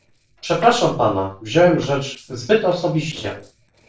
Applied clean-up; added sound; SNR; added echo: neural separator model SepFormer DNS4.